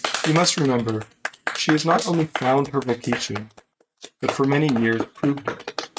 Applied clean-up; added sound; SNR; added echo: neural mask model RNNoise.